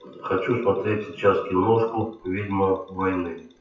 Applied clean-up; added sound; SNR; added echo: classical method WPE with log-MMSE.